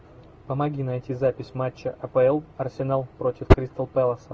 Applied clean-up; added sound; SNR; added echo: none; none; none; none.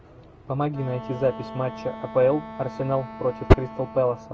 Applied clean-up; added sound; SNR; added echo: none; Wind instrument, woodwind instrument; 14 dB; none.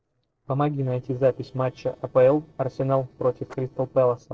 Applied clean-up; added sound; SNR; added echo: neural separator model SepFormer DNS4.